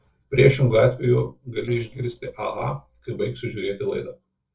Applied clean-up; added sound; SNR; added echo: neural separator model SepFormer DNS4.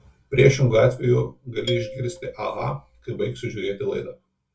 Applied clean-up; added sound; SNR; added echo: none; Marimba, xylophone; 14 dB; reverberation time 0.2 s.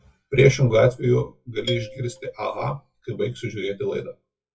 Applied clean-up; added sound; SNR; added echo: classical method WPE with log-MMSE.